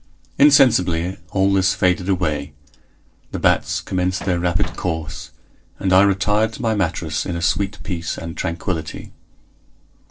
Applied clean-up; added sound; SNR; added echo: neural separator model SepFormer DNS4.